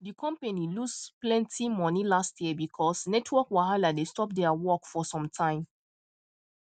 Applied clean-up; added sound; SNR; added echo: none; none; none; none.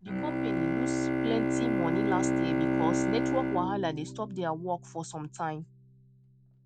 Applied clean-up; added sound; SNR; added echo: none; Bowed string instrument; -4 dB; none.